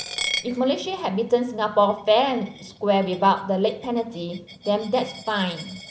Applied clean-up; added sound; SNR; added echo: none; Coin (dropping); 13 dB; none.